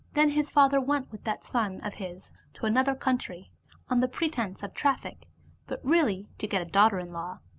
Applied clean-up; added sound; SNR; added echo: none; none; none; none.